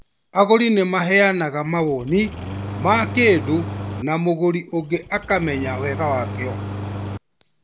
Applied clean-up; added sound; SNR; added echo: none; Engine starting; 9 dB; none.